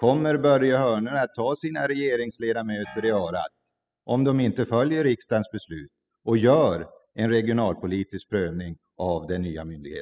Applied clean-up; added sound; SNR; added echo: classical method spectral subtraction.